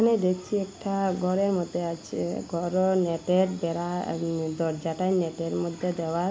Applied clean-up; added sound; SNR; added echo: none; none; none; none.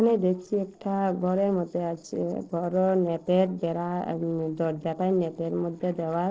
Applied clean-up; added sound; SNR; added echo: neural separator model SepFormer DNS4.